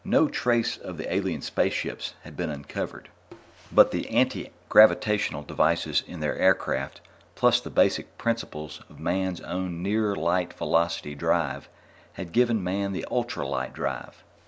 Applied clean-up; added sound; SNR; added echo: none; none; none; none.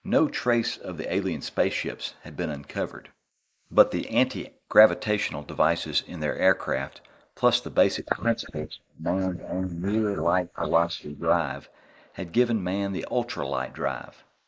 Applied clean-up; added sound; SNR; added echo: neural mask model Resemble Enhance denoiser.